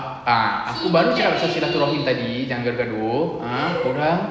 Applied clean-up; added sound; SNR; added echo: none; none; none; none.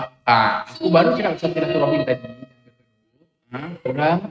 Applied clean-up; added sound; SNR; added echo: neural mask model RNNoise.